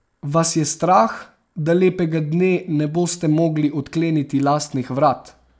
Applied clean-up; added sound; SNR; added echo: none; none; none; none.